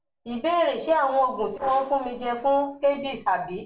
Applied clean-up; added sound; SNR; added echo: neural separator model SepFormer DNS4.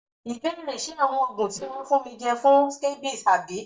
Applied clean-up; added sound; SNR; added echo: neural mask model DeepFilterNet 3.